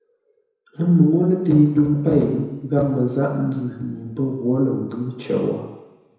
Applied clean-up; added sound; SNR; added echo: none; none; none; reverberation time 1.0 s.